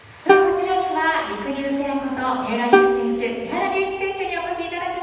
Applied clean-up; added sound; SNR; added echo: none; Plucked string instrument; -1 dB; reverberation time 1.1 s.